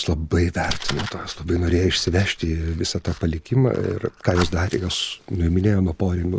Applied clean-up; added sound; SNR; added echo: none; Fire; 14 dB; none.